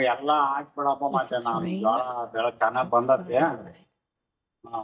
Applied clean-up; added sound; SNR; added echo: neural mask model DeepFilterNet 3.